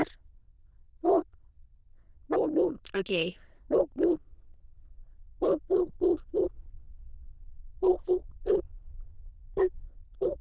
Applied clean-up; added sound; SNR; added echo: neural diffusion model UNIVERSE++.